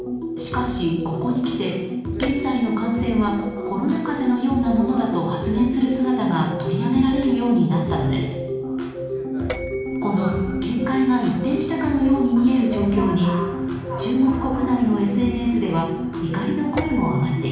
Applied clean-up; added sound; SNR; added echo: none; Bell; 11 dB; reverberation time 1.0 s.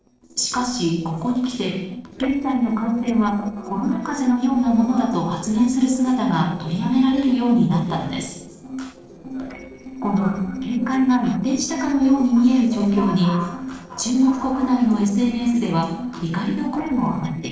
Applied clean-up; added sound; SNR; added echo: neural separator model SepFormer DNS4.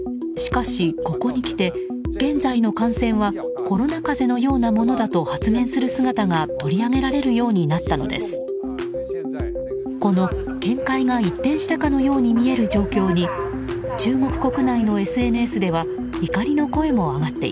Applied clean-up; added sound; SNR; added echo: none; none; none; none.